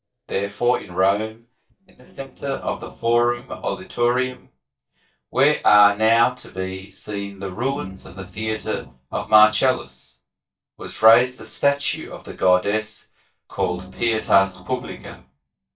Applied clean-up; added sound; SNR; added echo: neural mask model DeepFilterNet 3.